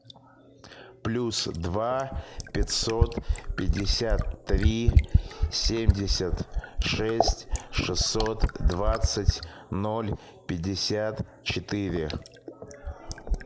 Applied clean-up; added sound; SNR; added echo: none; Fill (with liquid); -2 dB; none.